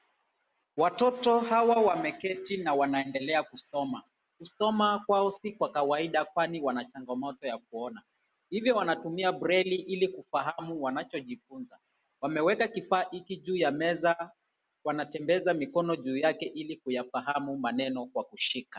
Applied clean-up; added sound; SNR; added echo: none; none; none; none.